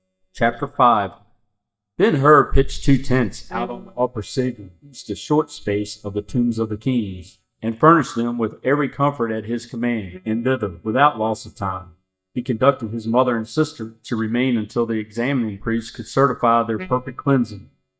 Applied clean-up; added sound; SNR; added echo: neural mask model DeepFilterNet 3.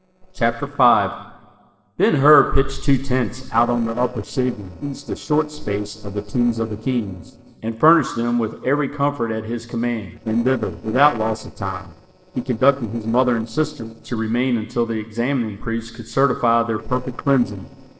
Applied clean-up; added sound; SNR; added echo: neural separator model SepFormer DNS4.